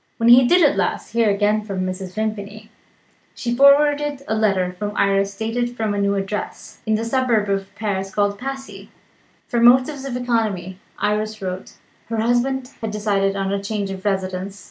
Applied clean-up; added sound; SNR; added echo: none; none; none; none.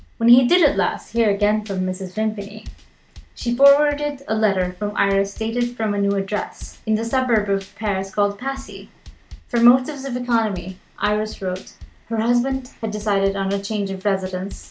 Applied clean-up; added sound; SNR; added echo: none; Drum / Drum kit; 20 dB; none.